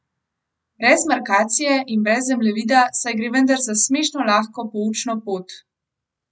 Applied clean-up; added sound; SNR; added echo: none; none; none; none.